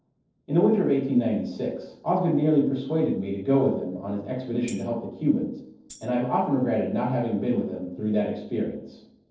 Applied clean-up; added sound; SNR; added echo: neural separator model SepFormer DNS4.